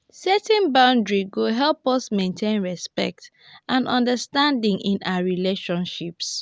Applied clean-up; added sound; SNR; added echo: none; none; none; none.